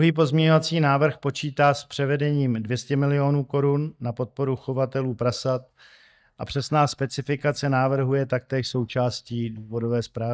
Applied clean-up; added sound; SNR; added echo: neural mask model DeepFilterNet 3.